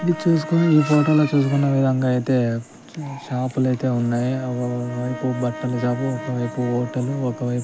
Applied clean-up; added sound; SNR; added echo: none; Brass instrument; 16 dB; none.